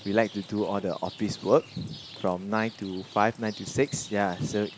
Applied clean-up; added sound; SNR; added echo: none; Rain; 18 dB; none.